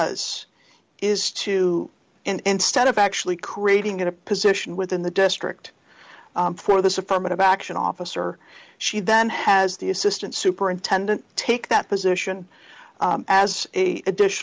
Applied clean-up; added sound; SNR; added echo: none; none; none; none.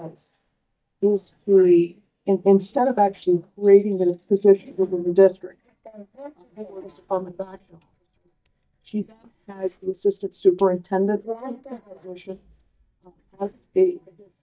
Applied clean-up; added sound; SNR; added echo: neural mask model DeepFilterNet 3.